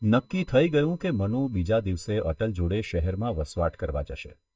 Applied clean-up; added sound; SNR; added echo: neural mask model DeepFilterNet 3.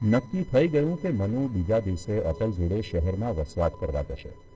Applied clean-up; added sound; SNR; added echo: neural separator model SepFormer DNS4.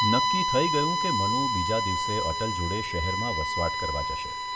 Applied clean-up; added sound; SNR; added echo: none; Bowed string instrument; -3 dB; reverberation time 0.6 s.